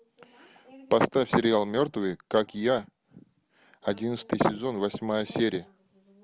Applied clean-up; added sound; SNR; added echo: none; none; none; none.